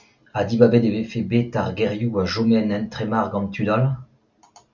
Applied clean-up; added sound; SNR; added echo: none; none; none; none.